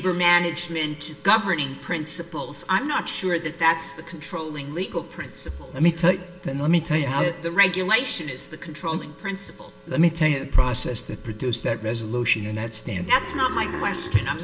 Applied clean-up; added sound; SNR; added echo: none; Burping, eructation; 9 dB; reverberation time 0.7 s.